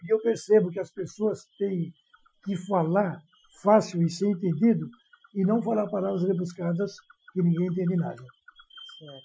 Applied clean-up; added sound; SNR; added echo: classical method Wiener filter.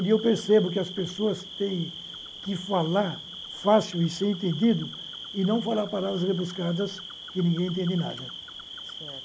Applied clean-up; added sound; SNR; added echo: none; Cricket; 13 dB; none.